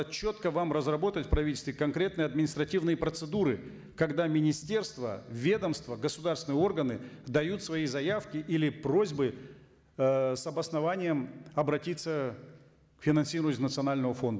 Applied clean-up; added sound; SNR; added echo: none; none; none; none.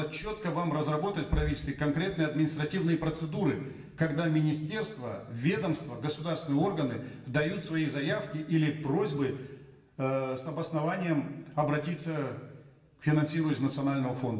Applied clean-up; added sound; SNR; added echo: none; none; none; reverberation time 0.9 s.